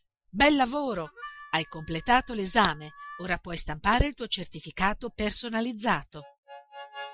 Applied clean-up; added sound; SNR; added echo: classical method Wiener filter.